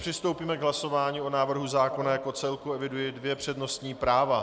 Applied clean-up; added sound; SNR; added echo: none; none; none; none.